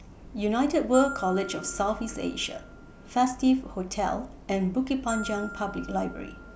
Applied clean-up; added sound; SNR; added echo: none; Glockenspiel; 16 dB; none.